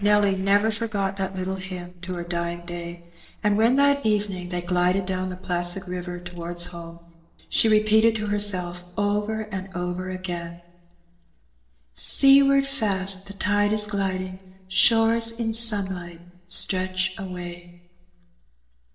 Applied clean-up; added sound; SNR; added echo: neural separator model SepFormer DNS4.